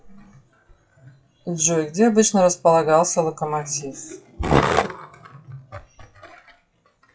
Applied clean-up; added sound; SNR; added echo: classical method WPE with log-MMSE.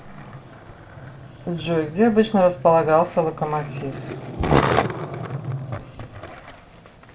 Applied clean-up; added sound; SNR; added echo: none; Skateboard; 5 dB; reverberation time 0.2 s.